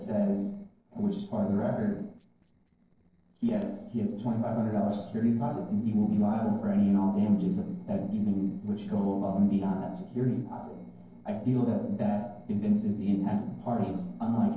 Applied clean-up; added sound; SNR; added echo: neural separator model SepFormer DNS4.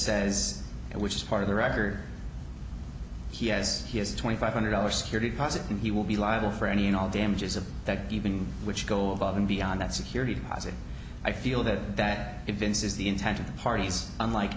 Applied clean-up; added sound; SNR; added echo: none; none; none; none.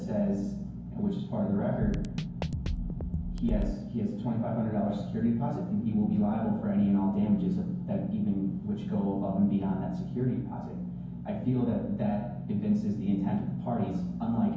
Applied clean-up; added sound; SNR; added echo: none; Drum kit; 3 dB; reverberation time 0.9 s.